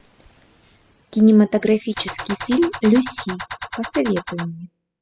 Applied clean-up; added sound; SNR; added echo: classical method spectral subtraction.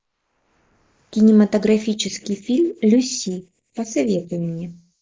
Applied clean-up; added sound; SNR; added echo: neural mask model Resemble Enhance denoiser.